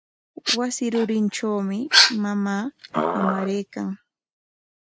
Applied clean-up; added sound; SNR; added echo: neural mask model RNNoise.